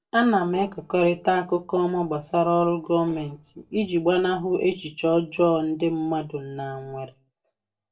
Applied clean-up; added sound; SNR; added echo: neural separator model SepFormer DNS4.